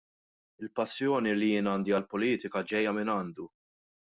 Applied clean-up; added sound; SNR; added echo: none; none; none; none.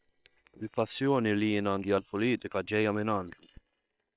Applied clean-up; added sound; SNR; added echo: neural separator model SepFormer WHAM!.